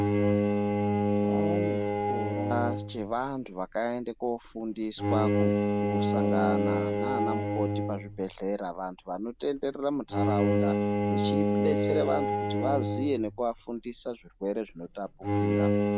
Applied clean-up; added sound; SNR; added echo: none; Bowed string instrument; -4 dB; none.